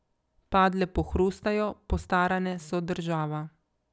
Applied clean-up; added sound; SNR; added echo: none; none; none; none.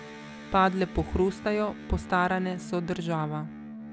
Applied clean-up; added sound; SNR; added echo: none; Electric guitar; 13 dB; none.